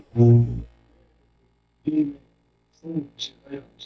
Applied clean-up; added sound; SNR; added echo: neural mask model DeepFilterNet 3.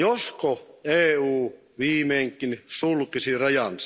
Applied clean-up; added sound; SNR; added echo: none; none; none; none.